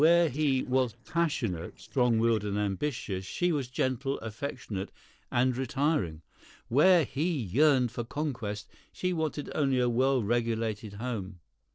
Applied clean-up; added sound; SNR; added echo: neural separator model SepFormer DNS4.